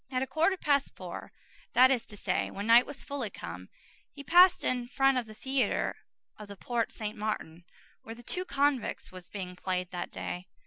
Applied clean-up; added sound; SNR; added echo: none; none; none; none.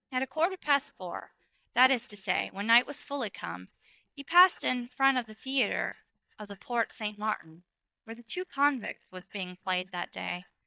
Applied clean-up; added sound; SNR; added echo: neural mask model DeepFilterNet 3.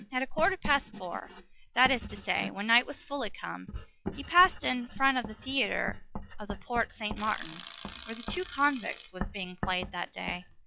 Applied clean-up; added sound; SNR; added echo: classical method log-MMSE.